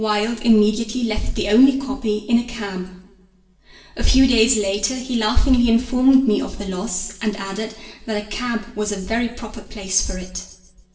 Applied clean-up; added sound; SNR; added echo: none; none; none; reverberation time 0.8 s.